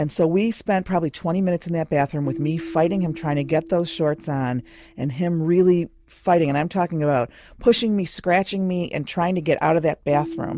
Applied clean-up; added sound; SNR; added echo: none; Keyboard (musical); 18 dB; none.